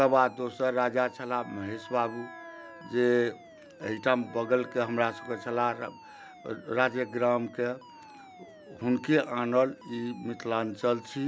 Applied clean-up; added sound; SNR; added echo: none; Wind instrument, woodwind instrument + Alarm; 19 dB; none.